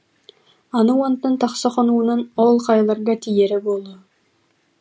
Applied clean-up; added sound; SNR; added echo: none; none; none; none.